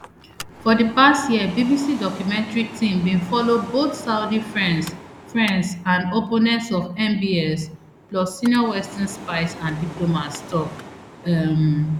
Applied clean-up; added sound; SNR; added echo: none; Mechanical fan; 17 dB; none.